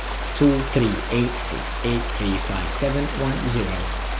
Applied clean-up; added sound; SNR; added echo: none; Stream; 7 dB; none.